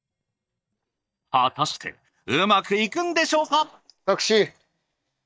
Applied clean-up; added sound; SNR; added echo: neural mask model DeepFilterNet 3.